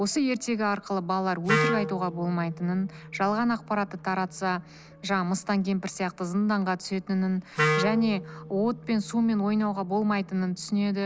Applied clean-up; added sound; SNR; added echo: none; Wind instrument, woodwind instrument; 8 dB; none.